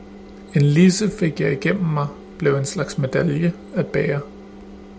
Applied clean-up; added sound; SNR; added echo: none; none; none; none.